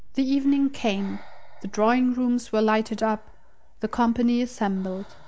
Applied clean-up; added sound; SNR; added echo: none; Breathing; 14 dB; none.